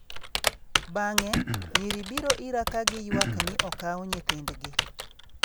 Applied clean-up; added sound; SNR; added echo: none; Typing + Cough; -4 dB; none.